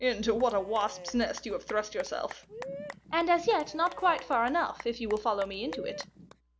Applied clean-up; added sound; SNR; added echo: none; Applause / Cheering / Clapping; 15 dB; none.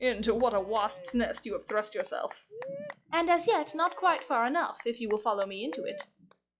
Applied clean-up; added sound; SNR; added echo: classical method log-MMSE.